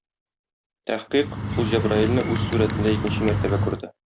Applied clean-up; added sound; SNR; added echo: none; Bird; 0 dB; none.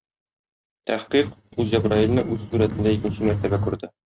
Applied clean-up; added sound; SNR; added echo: neural mask model RNNoise.